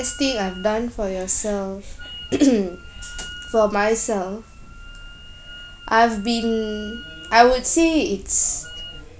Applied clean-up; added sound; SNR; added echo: none; Wind instrument, woodwind instrument; 20 dB; none.